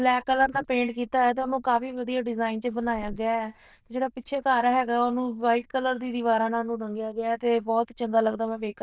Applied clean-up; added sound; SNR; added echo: neural diffusion model UNIVERSE++.